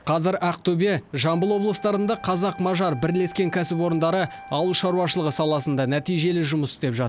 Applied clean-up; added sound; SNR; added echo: none; Wind instrument, woodwind instrument; 19 dB; none.